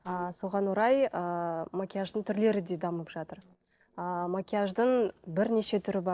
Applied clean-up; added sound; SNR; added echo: neural separator model SepFormer DNS4.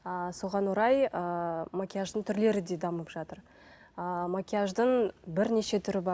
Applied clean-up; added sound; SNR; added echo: none; none; none; none.